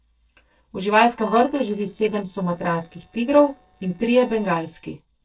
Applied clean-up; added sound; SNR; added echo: neural separator model SepFormer DNS4.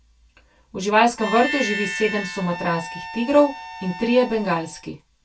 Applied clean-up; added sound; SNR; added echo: none; Harmonica; 9 dB; reverberation time 0.2 s.